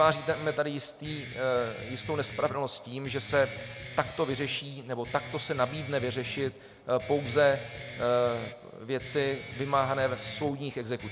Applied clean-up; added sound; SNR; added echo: none; Guitar; 13 dB; none.